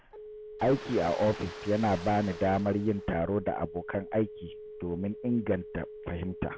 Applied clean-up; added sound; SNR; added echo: none; Telephone + Ocean; 13 dB; none.